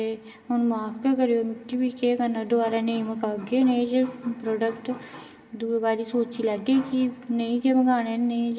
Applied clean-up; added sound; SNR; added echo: none; none; none; reverberation time 1.8 s.